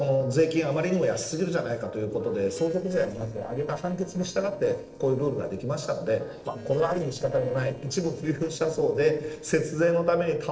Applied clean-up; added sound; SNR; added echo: neural separator model SepFormer DNS4.